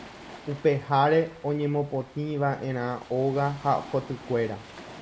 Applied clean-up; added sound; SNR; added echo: none; Waves, surf; 19 dB; none.